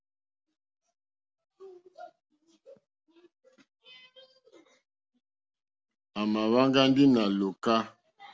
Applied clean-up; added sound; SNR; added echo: none; none; none; none.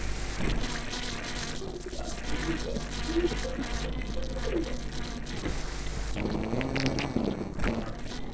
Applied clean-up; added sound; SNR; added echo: neural separator model SepFormer DNS4.